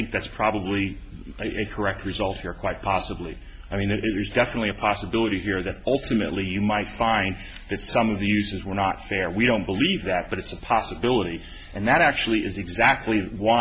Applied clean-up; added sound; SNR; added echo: none; none; none; none.